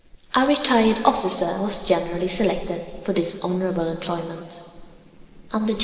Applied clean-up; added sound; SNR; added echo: neural separator model SepFormer DNS4.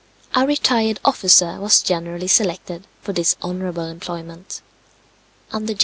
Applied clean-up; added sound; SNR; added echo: none; none; none; none.